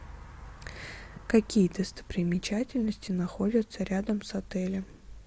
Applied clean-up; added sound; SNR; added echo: none; none; none; none.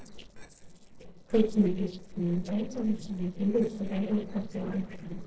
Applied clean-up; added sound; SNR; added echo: neural separator model SepFormer DNS4.